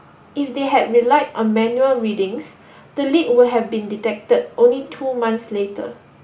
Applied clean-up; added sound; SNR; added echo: none; none; none; none.